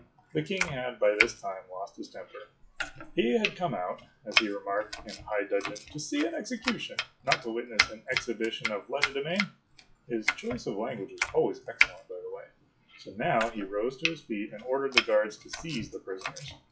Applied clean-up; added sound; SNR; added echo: classical method WPE with log-MMSE.